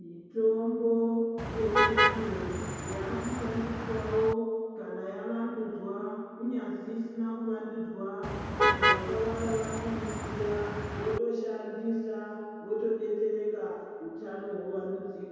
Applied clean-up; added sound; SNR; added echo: none; Motor vehicle (road); -2 dB; reverberation time 2.2 s.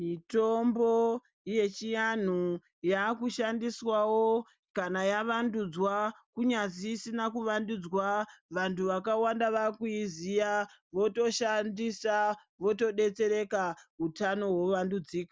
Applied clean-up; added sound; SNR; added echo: none; none; none; none.